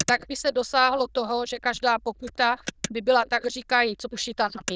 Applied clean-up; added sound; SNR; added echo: neural diffusion model UNIVERSE++.